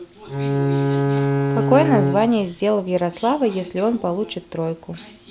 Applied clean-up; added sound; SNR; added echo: none; Bowed string instrument; -1 dB; none.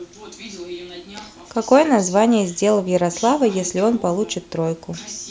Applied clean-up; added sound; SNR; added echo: none; none; none; none.